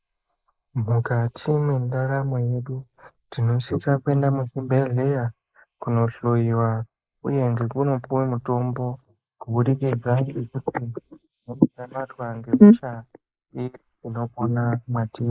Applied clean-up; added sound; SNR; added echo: neural mask model Resemble Enhance denoiser.